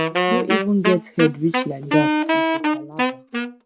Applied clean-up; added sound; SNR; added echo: none; Wind instrument, woodwind instrument; -1 dB; none.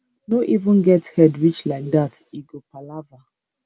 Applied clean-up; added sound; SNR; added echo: none; none; none; none.